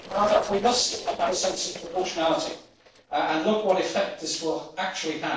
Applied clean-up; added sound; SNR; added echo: neural separator model SepFormer DNS4.